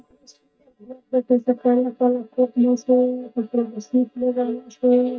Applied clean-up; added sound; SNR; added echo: neural mask model DeepFilterNet 3.